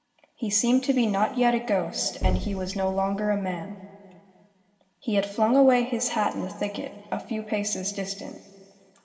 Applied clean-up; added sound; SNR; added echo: none; Knock; 7 dB; reverberation time 2.2 s.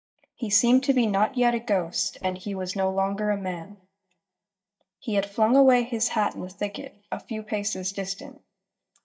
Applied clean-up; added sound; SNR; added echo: neural mask model DeepFilterNet 3.